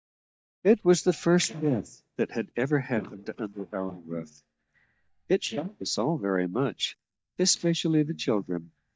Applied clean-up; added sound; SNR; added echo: neural mask model DeepFilterNet 3.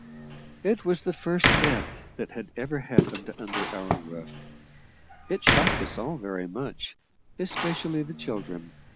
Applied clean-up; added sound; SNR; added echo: none; Walk, footsteps + Slam; -1 dB; none.